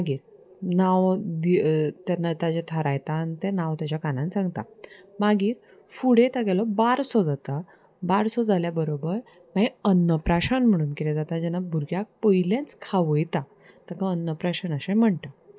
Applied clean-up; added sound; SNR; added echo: none; none; none; none.